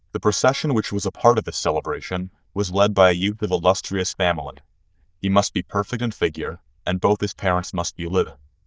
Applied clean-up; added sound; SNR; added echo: neural diffusion model UNIVERSE++.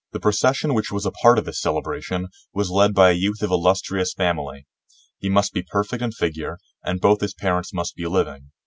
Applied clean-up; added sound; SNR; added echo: none; none; none; none.